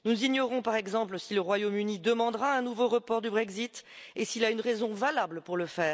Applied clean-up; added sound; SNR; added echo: none; none; none; none.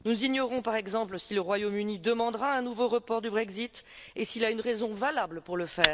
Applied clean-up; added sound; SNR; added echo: none; Fire; 7 dB; none.